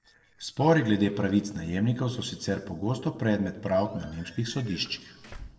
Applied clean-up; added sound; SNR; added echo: neural separator model SepFormer DNS4.